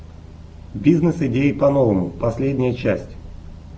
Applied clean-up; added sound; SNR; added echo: none; none; none; none.